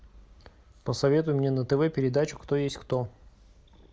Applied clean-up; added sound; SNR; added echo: none; none; none; none.